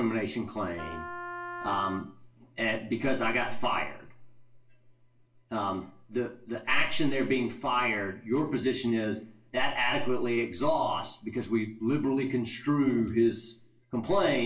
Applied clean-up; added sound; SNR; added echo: none; Wind instrument, woodwind instrument; 11 dB; reverberation time 0.2 s.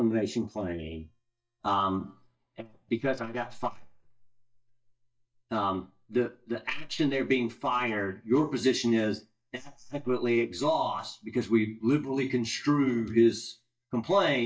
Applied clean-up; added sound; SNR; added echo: neural mask model DeepFilterNet 3.